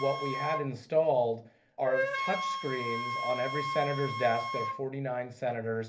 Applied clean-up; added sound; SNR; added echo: none; Wind instrument, woodwind instrument; 4 dB; reverberation time 0.3 s.